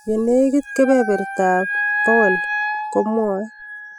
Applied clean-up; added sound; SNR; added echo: classical method spectral subtraction.